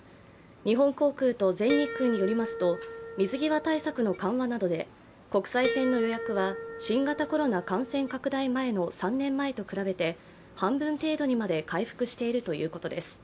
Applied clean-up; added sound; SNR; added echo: none; Harp; 8 dB; none.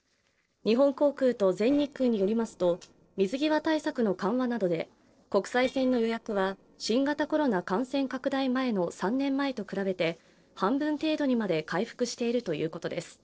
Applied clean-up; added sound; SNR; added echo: neural separator model SepFormer DNS4.